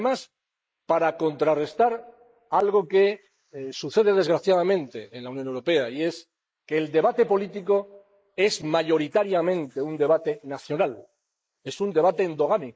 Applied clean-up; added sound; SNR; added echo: neural mask model Resemble Enhance denoiser.